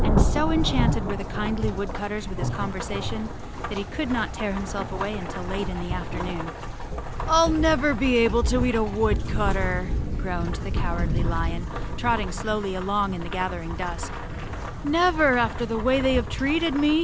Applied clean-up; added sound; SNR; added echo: none; Rain / Thunderstorm; 1 dB; none.